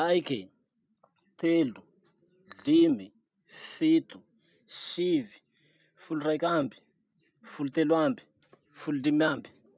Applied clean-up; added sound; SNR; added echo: none; none; none; none.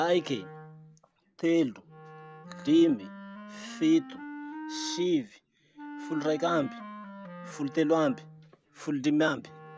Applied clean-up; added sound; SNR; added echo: none; Wind instrument, woodwind instrument; 15 dB; none.